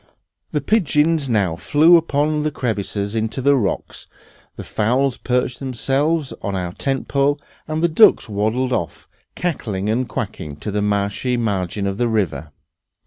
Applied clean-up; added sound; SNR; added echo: none; none; none; none.